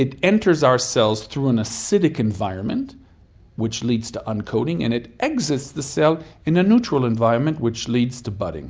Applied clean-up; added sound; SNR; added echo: none; none; none; none.